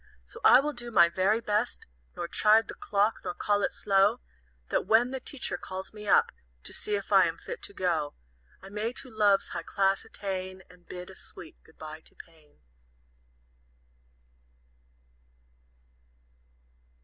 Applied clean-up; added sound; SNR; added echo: none; none; none; none.